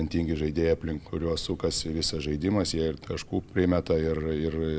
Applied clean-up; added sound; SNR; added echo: none; none; none; none.